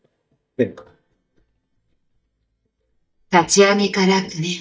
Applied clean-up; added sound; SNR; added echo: neural mask model DeepFilterNet 3.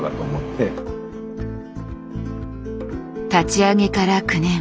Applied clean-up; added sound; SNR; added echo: none; none; none; none.